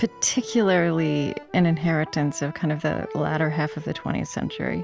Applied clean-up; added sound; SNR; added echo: none; Accordion; 15 dB; none.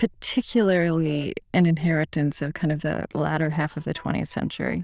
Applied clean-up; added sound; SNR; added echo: neural diffusion model UNIVERSE++.